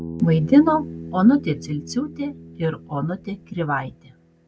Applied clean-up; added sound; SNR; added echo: none; Bass guitar; 14 dB; none.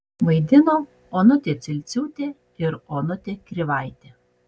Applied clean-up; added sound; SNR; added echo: none; none; none; none.